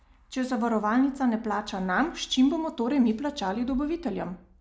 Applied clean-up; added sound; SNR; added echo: none; none; none; none.